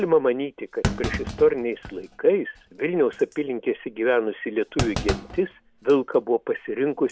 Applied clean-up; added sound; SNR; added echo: none; Thump, thud; 10 dB; none.